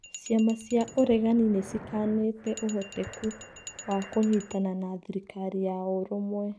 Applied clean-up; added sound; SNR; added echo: none; Glass + Breathing; 16 dB; none.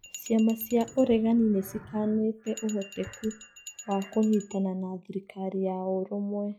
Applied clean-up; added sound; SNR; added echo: classical method log-MMSE.